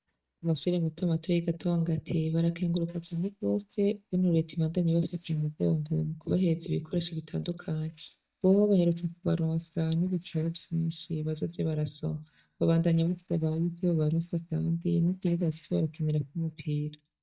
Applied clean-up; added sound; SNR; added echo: neural mask model DeepFilterNet 3.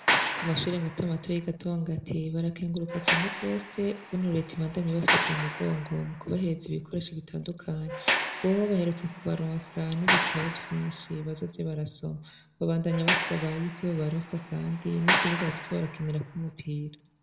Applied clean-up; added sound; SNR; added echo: none; Sliding door; 2 dB; reverberation time 0.8 s.